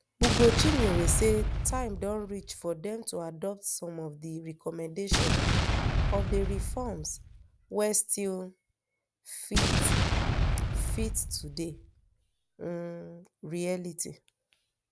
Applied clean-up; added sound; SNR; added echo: none; Explosion; -3 dB; none.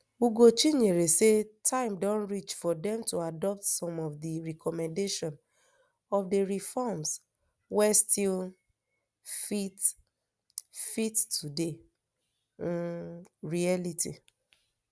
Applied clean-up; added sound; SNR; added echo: none; none; none; none.